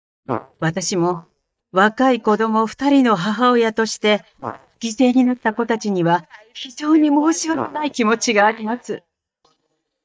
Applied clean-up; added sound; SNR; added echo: neural mask model DeepFilterNet 3.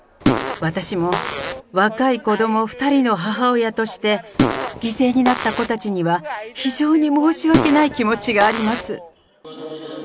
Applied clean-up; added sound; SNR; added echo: none; Fart; 3 dB; none.